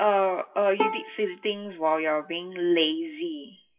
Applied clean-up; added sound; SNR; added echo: classical method WPE with log-MMSE.